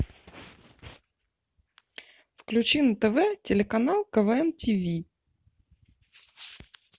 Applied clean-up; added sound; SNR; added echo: none; none; none; none.